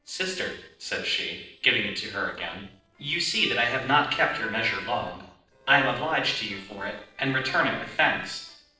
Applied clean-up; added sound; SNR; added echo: neural separator model SepFormer DNS4.